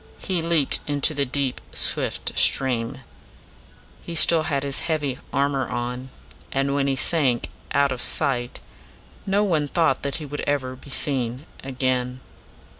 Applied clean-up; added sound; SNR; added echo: none; none; none; none.